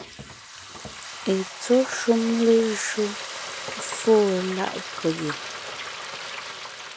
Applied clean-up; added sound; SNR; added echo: none; Frying (food); 10 dB; none.